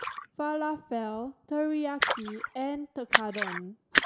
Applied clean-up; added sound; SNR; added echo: none; Splash, splatter; -1 dB; none.